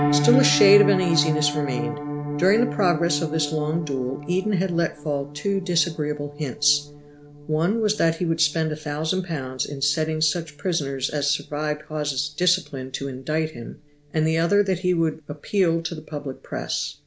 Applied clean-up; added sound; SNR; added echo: none; Piano; 8 dB; none.